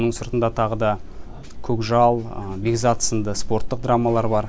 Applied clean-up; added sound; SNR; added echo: none; none; none; none.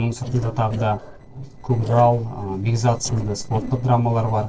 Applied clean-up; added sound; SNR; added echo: neural separator model SepFormer DNS4.